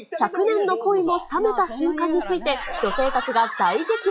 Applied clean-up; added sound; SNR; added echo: classical method log-MMSE.